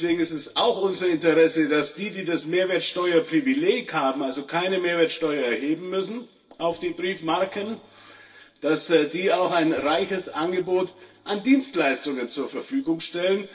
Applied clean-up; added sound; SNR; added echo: neural separator model SepFormer DNS4.